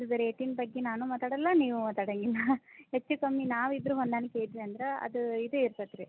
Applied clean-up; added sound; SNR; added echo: none; none; none; none.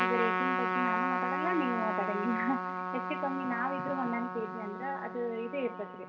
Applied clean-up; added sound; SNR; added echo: none; Trumpet; -1 dB; reverberation time 2.3 s.